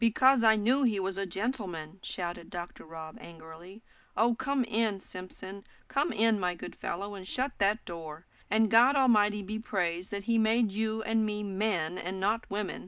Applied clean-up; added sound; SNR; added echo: none; none; none; none.